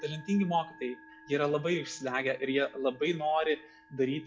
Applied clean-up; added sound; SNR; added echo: classical method log-MMSE.